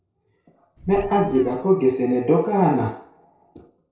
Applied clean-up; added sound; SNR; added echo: neural separator model SepFormer DNS4.